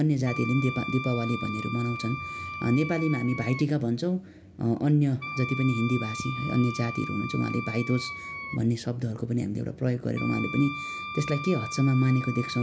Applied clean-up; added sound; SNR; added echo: none; Wind instrument, woodwind instrument; 10 dB; none.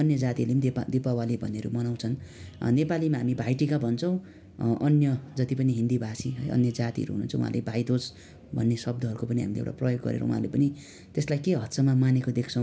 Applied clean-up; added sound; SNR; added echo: none; none; none; none.